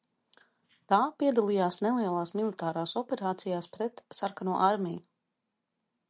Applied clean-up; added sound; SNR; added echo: none; none; none; none.